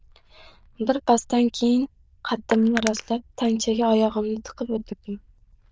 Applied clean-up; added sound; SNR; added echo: neural diffusion model UNIVERSE++.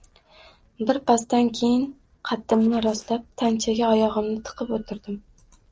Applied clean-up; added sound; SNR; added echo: neural separator model SepFormer DNS4.